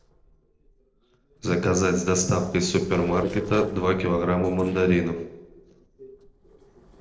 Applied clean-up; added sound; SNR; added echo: neural separator model SepFormer DNS4.